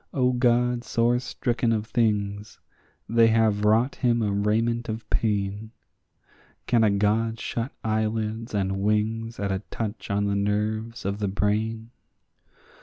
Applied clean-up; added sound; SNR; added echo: none; none; none; none.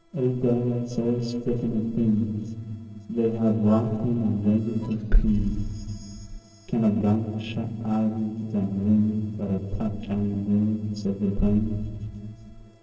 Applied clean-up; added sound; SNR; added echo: neural separator model SepFormer DNS4.